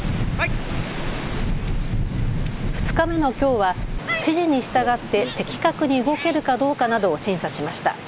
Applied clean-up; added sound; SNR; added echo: none; none; none; none.